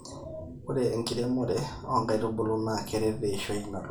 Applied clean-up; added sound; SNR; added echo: none; none; none; reverberation time 0.3 s.